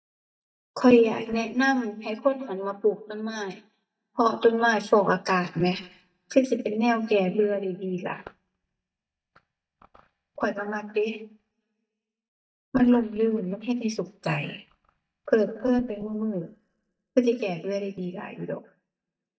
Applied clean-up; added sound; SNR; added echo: neural mask model DeepFilterNet 3.